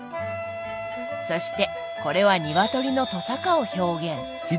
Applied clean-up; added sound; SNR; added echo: none; Wind instrument, woodwind instrument; 8 dB; none.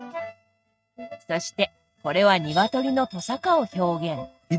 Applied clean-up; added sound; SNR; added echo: neural mask model RNNoise.